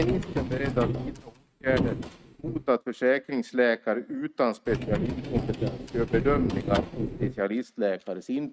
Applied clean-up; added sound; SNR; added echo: neural mask model RNNoise.